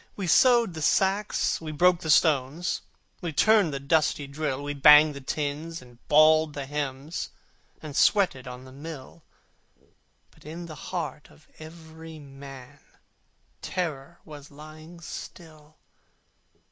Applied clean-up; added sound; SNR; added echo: none; none; none; none.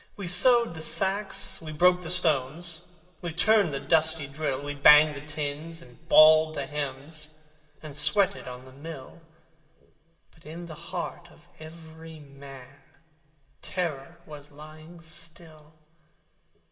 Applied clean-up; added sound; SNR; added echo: none; none; none; reverberation time 2.5 s.